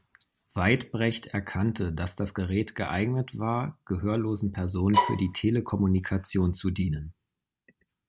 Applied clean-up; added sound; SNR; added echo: none; Bowed string instrument; -2 dB; none.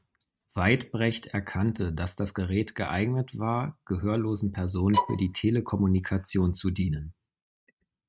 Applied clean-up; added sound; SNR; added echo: neural mask model RNNoise.